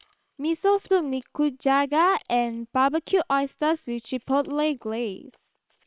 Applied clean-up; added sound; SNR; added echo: neural separator model SepFormer WHAM!.